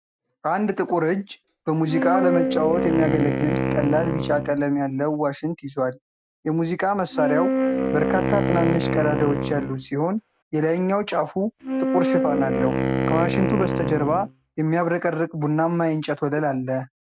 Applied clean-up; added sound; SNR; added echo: neural mask model RNNoise.